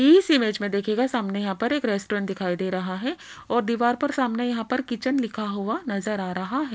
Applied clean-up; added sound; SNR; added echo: none; none; none; none.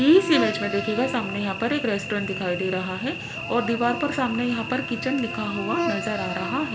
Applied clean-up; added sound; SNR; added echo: none; Cricket / Buzz; 6 dB; reverberation time 1.7 s.